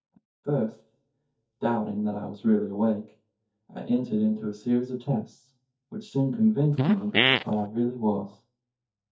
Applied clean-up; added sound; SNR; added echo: neural mask model DeepFilterNet 3.